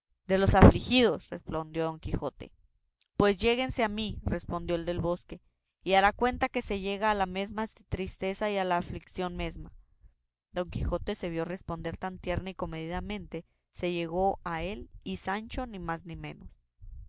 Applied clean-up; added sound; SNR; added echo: none; none; none; none.